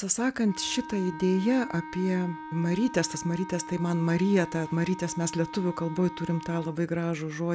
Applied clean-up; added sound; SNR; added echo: none; Wind instrument, woodwind instrument; 13 dB; none.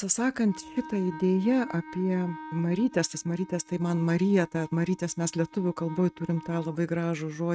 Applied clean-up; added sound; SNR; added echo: neural mask model RNNoise.